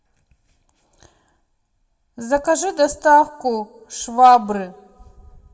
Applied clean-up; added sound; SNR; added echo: none; none; none; reverberation time 0.3 s.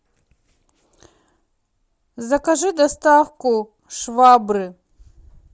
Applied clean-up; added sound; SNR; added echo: none; none; none; none.